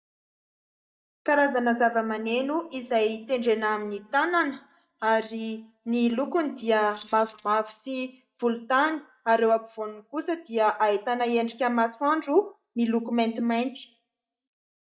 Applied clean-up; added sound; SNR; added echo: neural mask model DeepFilterNet 3.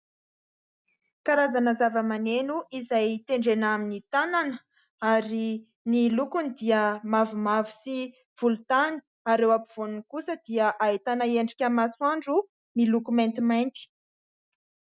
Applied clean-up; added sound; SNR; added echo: none; none; none; none.